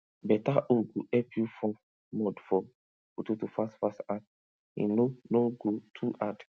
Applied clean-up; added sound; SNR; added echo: none; none; none; none.